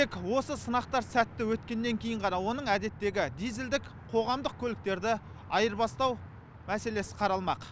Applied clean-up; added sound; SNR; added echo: none; none; none; none.